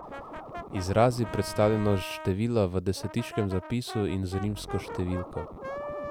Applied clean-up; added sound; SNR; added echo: none; Scratching (performance technique) + Brass instrument; 11 dB; none.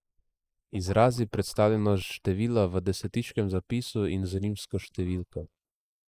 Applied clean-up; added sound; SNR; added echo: neural mask model Resemble Enhance denoiser.